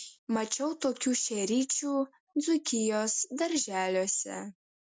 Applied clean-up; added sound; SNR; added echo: none; none; none; none.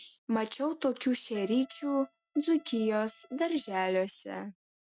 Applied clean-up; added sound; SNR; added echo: neural mask model RNNoise.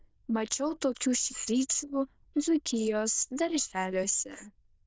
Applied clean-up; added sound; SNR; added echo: neural diffusion model UNIVERSE++.